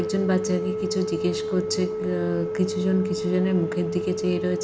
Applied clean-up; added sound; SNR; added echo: none; Telephone; 4 dB; none.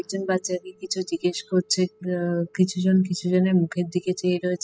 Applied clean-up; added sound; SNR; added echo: classical method spectral subtraction.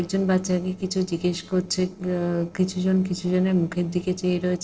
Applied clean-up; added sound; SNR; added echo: neural separator model SepFormer DNS4.